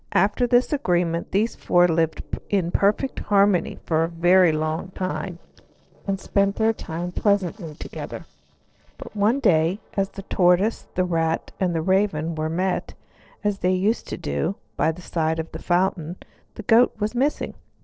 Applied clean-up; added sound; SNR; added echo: neural separator model SepFormer DNS4.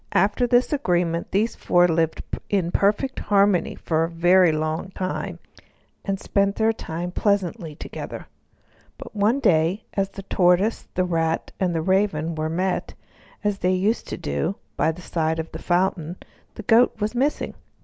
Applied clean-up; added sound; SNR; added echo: none; none; none; none.